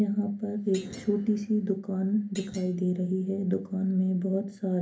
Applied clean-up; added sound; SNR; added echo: none; Thump, thud; 20 dB; reverberation time 0.3 s.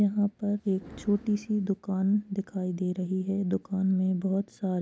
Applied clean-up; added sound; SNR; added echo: none; none; none; none.